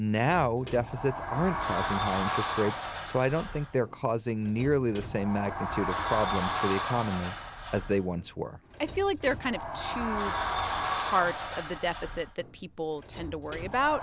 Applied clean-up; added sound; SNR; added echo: none; Sliding door; 3 dB; none.